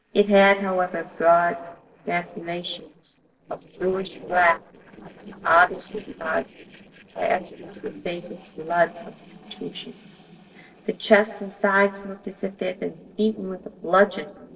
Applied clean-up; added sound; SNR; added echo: neural separator model SepFormer DNS4.